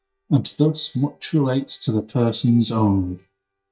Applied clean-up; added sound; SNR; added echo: neural mask model DeepFilterNet 3.